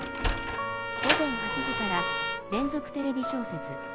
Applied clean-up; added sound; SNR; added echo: none; Sliding door + Trumpet; 0 dB; none.